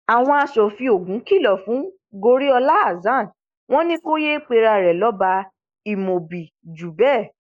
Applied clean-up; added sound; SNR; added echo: neural mask model Resemble Enhance denoiser.